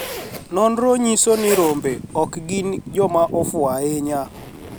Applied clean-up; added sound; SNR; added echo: none; Zipper (clothing); 15 dB; none.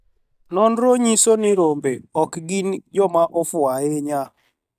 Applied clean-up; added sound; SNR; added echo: neural mask model DeepFilterNet 3.